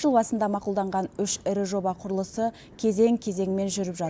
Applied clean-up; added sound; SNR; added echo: none; none; none; none.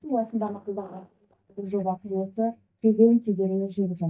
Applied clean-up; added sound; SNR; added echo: neural mask model DeepFilterNet 3.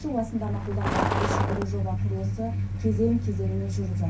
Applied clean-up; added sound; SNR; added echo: none; Truck; -3 dB; reverberation time 0.3 s.